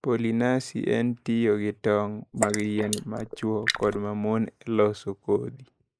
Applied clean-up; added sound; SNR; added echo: neural mask model Resemble Enhance denoiser.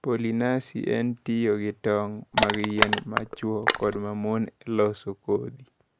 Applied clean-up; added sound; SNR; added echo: none; Crushing; -1 dB; none.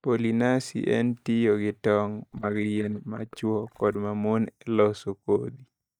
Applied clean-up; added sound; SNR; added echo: neural mask model DeepFilterNet 3.